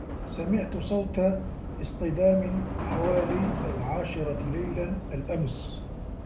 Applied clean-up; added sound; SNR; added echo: none; Subway, metro, underground / Train; 4 dB; none.